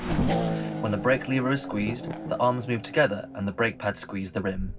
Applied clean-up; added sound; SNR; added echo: none; Race car, auto racing / Accelerating, revving, vroom; 4 dB; reverberation time 0.3 s.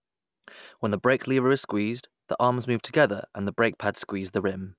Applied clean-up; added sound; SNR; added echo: none; none; none; none.